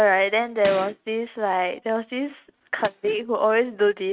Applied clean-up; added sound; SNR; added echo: neural mask model RNNoise.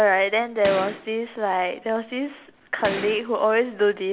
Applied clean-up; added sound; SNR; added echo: none; Gunshot, gunfire; 12 dB; none.